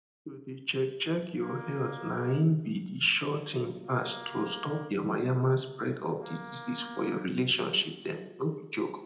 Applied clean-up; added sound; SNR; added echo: none; Wind instrument, woodwind instrument; 16 dB; reverberation time 0.7 s.